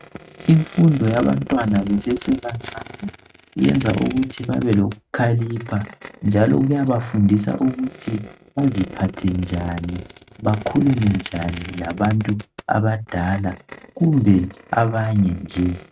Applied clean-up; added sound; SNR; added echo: neural mask model RNNoise.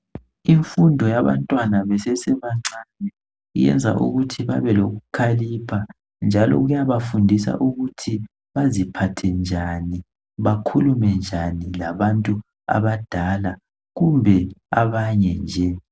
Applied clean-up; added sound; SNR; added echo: none; none; none; none.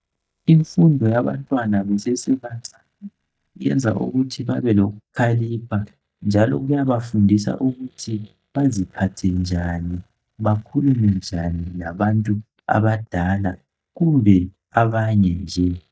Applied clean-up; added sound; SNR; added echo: neural mask model DeepFilterNet 3.